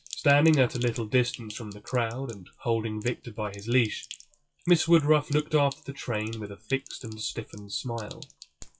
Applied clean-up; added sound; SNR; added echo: classical method WPE with log-MMSE.